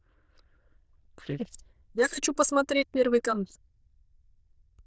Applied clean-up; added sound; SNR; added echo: neural diffusion model UNIVERSE++.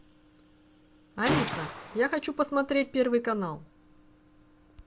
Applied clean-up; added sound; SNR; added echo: none; Gunshot, gunfire; 5 dB; none.